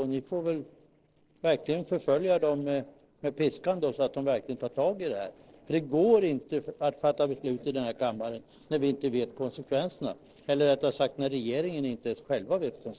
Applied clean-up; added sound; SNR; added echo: neural separator model SepFormer DNS4.